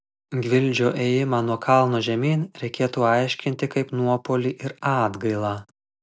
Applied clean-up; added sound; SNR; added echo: none; none; none; none.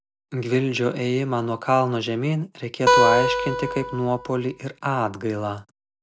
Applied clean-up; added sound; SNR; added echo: none; Acoustic guitar; -2 dB; none.